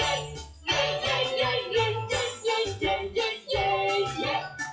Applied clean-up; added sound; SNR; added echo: classical method WPE with log-MMSE.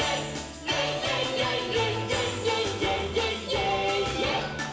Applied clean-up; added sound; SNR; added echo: none; Insect; 16 dB; reverberation time 1.1 s.